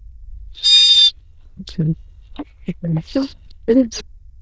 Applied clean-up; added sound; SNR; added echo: neural diffusion model UNIVERSE++.